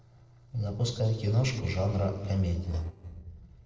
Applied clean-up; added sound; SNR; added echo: neural separator model SepFormer DNS4.